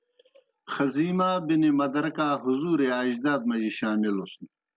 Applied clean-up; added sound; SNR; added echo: none; none; none; none.